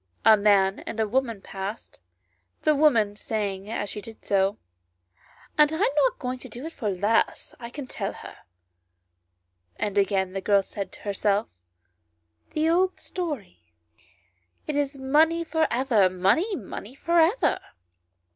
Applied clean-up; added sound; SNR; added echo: none; none; none; none.